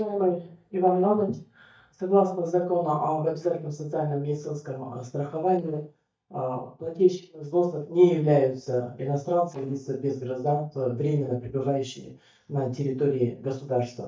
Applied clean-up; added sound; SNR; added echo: neural mask model DeepFilterNet 3.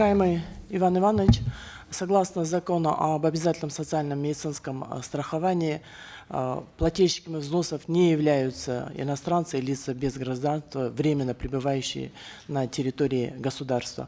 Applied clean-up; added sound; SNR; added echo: none; none; none; none.